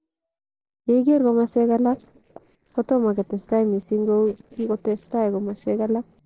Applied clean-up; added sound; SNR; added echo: neural separator model SepFormer DNS4.